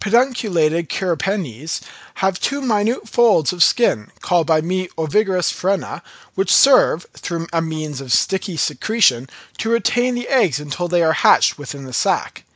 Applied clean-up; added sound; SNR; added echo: none; none; none; none.